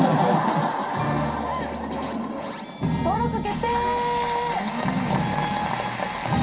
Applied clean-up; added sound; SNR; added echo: none; none; none; reverberation time 0.3 s.